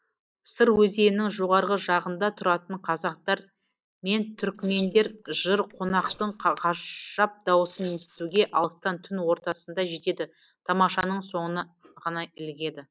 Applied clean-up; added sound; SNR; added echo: neural mask model Resemble Enhance denoiser.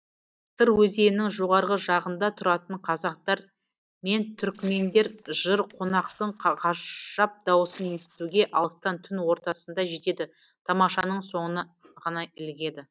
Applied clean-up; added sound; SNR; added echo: neural mask model DeepFilterNet 3.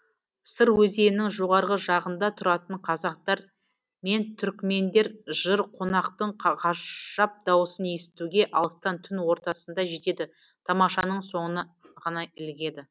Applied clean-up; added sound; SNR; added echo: none; none; none; none.